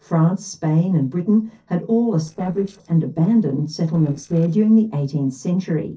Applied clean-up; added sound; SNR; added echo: neural separator model SepFormer DNS4.